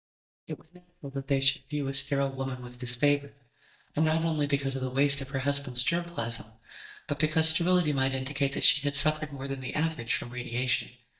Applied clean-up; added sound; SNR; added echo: neural mask model DeepFilterNet 3.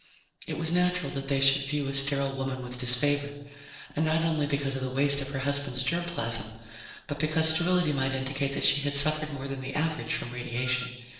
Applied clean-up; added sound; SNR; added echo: neural separator model SepFormer DNS4.